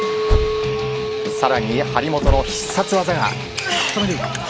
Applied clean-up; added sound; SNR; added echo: none; Chink, clink + Car; 1 dB; none.